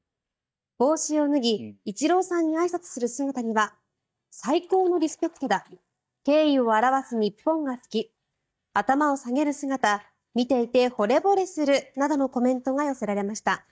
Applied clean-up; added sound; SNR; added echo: neural mask model DeepFilterNet 3.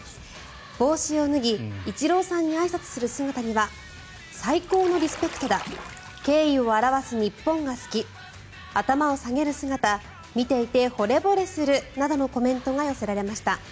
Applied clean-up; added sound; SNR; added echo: none; Bathtub (filling or washing) / Splash, splatter; 14 dB; none.